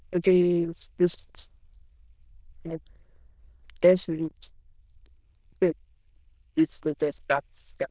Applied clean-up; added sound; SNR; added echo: neural diffusion model UNIVERSE++.